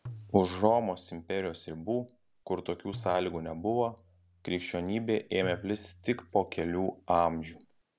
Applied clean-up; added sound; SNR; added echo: none; Tabla; 19 dB; none.